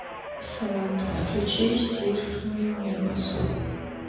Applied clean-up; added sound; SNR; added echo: none; Guitar; 9 dB; reverberation time 1.1 s.